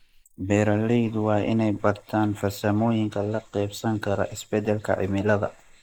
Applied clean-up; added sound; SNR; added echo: neural mask model Resemble Enhance denoiser.